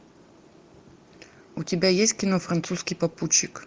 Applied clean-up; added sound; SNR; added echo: none; none; none; none.